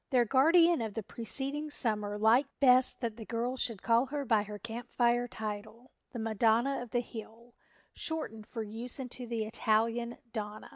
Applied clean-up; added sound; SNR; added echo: none; none; none; none.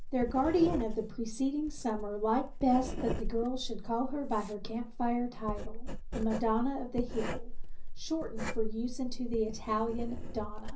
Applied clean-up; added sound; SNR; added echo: none; Writing; 3 dB; reverberation time 0.5 s.